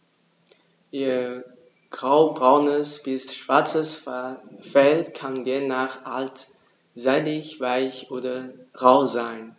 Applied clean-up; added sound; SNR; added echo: none; none; none; none.